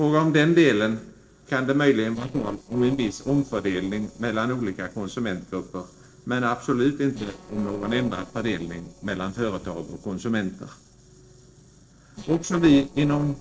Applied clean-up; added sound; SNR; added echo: neural separator model SepFormer DNS4.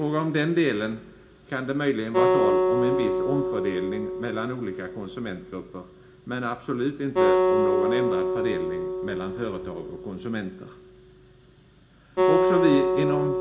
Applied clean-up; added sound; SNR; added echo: none; Acoustic guitar; -3 dB; reverberation time 0.4 s.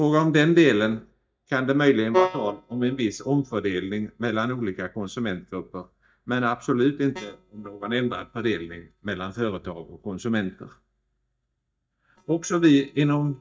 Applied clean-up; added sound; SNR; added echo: neural mask model DeepFilterNet 3.